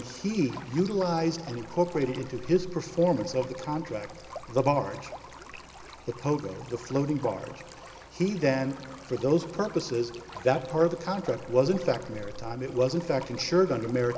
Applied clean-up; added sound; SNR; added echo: none; Stream; 17 dB; none.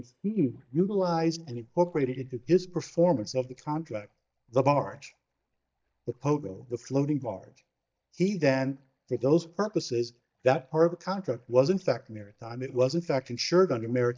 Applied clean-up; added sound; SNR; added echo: neural mask model DeepFilterNet 3.